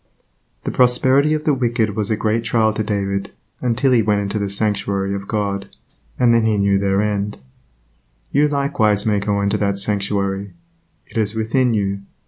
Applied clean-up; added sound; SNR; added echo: none; none; none; none.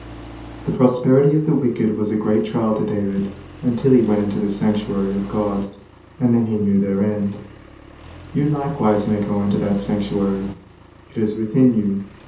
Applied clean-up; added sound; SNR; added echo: none; Accelerating, revving, vroom; 19 dB; reverberation time 0.5 s.